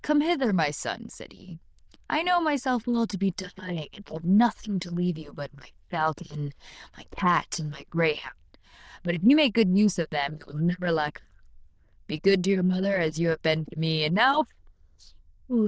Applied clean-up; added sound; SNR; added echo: neural diffusion model UNIVERSE++.